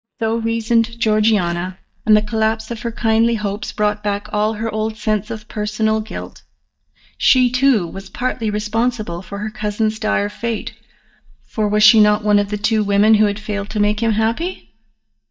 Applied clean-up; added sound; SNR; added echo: neural mask model DeepFilterNet 3.